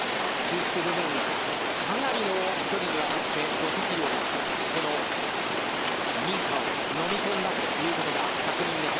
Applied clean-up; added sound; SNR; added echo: none; Rain; -4 dB; none.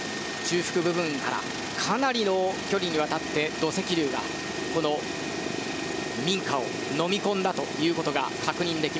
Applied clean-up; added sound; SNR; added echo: none; none; none; none.